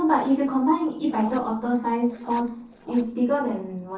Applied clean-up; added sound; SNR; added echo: neural separator model SepFormer DNS4.